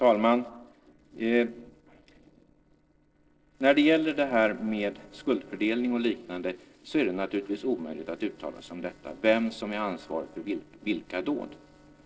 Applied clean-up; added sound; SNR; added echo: neural separator model SepFormer DNS4.